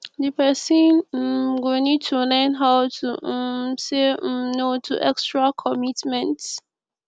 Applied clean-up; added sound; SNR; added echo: none; none; none; none.